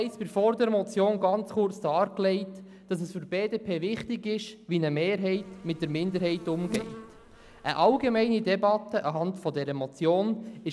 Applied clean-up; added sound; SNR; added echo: none; Insect; 15 dB; none.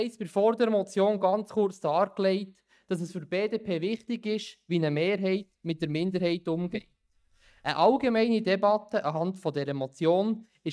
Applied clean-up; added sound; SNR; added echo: neural mask model DeepFilterNet 3.